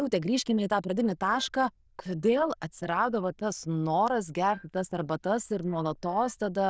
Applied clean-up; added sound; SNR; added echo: neural diffusion model UNIVERSE++.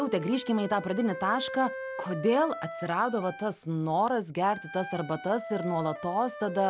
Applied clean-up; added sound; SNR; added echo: none; Wind instrument, woodwind instrument; 11 dB; none.